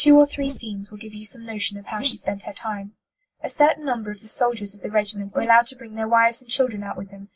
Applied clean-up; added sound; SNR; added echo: neural mask model Resemble Enhance denoiser.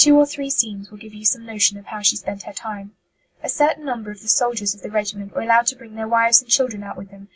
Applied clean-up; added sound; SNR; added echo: none; none; none; none.